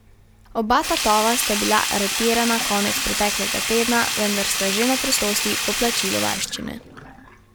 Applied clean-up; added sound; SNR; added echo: none; Sink (filling or washing); 2 dB; none.